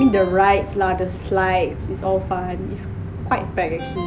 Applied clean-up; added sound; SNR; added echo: none; Ringtone; 19 dB; none.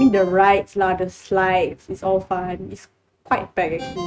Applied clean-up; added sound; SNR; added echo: neural mask model RNNoise.